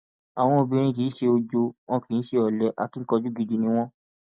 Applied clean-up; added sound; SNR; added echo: none; none; none; none.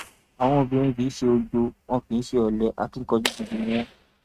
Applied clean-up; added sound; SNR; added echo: neural mask model RNNoise.